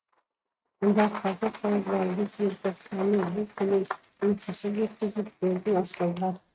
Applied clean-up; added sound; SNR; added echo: neural mask model RNNoise.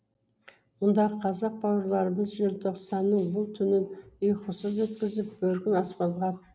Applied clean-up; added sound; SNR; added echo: none; none; none; none.